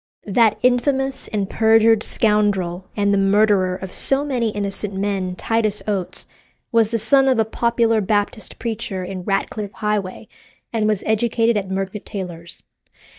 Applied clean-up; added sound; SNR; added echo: neural mask model DeepFilterNet 3.